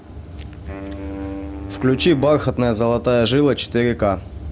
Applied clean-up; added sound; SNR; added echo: none; Wind instrument, woodwind instrument; 14 dB; none.